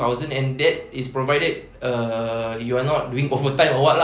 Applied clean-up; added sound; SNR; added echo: none; none; none; none.